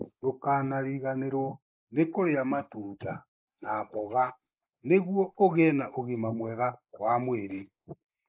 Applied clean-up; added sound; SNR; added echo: neural mask model Resemble Enhance denoiser.